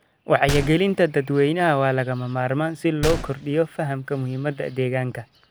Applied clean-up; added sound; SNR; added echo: none; Gunshot, gunfire; 12 dB; none.